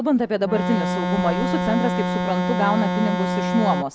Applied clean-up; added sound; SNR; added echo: none; Organ; 0 dB; none.